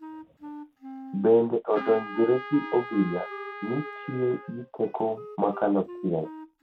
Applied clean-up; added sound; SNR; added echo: none; Wind instrument, woodwind instrument + Trumpet; 13 dB; none.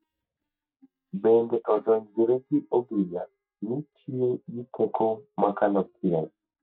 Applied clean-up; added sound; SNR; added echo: neural mask model DeepFilterNet 3.